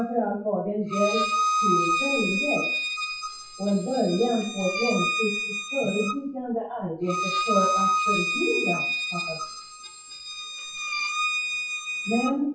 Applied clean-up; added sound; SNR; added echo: classical method WPE with log-MMSE.